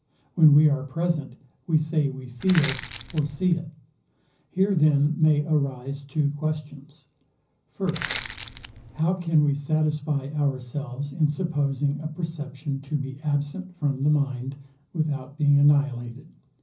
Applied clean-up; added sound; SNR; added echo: none; Crushing; 6 dB; reverberation time 0.5 s.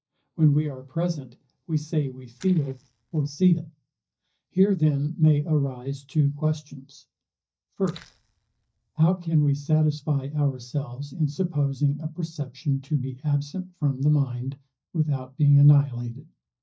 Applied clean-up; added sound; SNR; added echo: neural mask model DeepFilterNet 3.